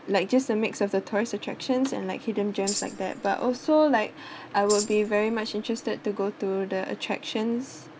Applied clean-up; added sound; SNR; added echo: none; Tambourine; 12 dB; none.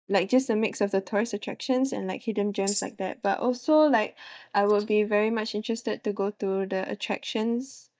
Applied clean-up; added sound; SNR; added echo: neural mask model DeepFilterNet 3.